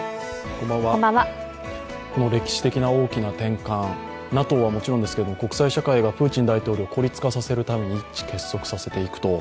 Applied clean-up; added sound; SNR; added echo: none; none; none; none.